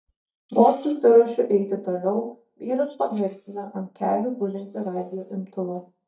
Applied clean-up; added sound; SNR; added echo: neural mask model DeepFilterNet 3.